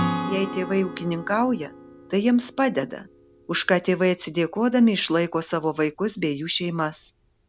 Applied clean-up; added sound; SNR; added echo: none; Acoustic guitar / Strum; 12 dB; none.